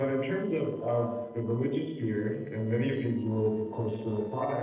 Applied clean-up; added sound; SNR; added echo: neural separator model SepFormer DNS4.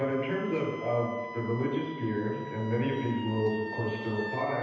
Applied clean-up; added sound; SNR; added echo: none; Wind instrument, woodwind instrument; 11 dB; reverberation time 1.1 s.